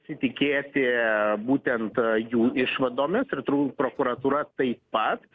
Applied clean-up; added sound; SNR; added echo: none; none; none; none.